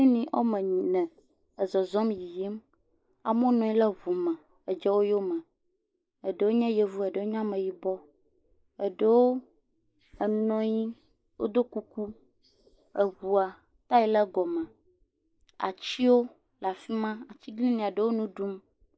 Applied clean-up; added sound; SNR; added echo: neural mask model Resemble Enhance denoiser.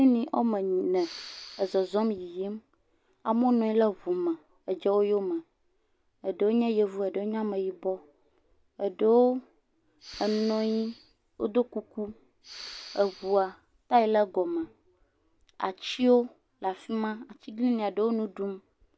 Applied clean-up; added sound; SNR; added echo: none; Respiratory sounds; 18 dB; none.